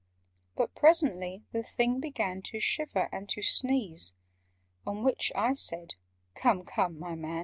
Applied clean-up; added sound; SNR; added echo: none; none; none; none.